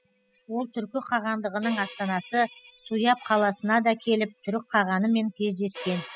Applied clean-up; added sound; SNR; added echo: classical method spectral subtraction.